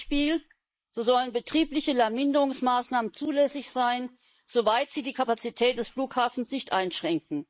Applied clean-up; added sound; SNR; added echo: neural mask model Resemble Enhance denoiser.